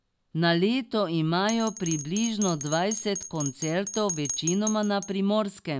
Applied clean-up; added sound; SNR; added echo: none; Bell; 7 dB; none.